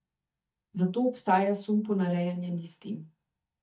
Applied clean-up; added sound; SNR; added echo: neural mask model DeepFilterNet 3.